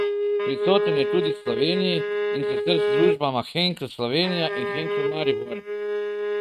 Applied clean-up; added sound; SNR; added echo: neural mask model RNNoise.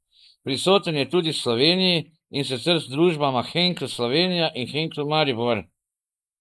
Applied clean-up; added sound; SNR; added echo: neural mask model Resemble Enhance denoiser.